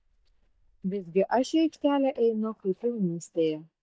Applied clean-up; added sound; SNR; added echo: neural mask model DeepFilterNet 3.